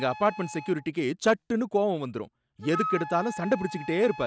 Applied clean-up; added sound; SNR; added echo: none; Wind instrument, woodwind instrument; 12 dB; none.